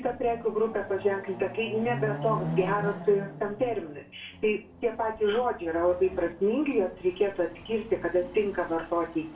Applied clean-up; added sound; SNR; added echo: none; Chatter / Car passing by / Motorcycle / Traffic noise, roadway noise / Accelerating, revving, vroom; 12 dB; reverberation time 0.3 s.